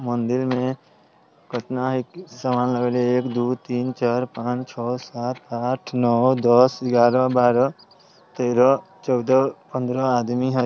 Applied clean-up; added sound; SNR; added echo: none; none; none; none.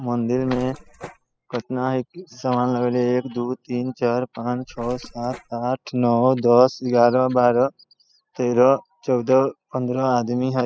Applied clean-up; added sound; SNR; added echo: classical method spectral subtraction.